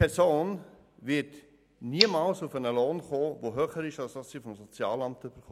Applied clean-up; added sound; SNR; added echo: none; Tick; 9 dB; none.